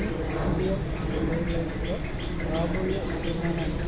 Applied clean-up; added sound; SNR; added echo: none; Chirp, tweet / Fowl; -5 dB; none.